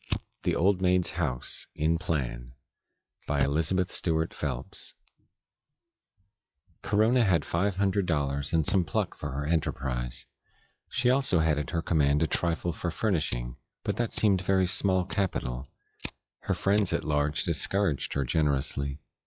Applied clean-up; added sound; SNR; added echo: classical method log-MMSE.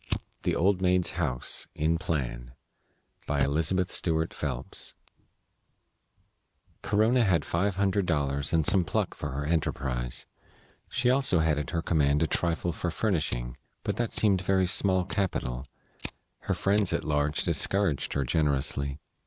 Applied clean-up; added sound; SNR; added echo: none; Fire; 15 dB; none.